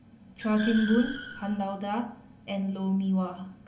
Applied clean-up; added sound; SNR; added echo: none; Car; 12 dB; reverberation time 0.4 s.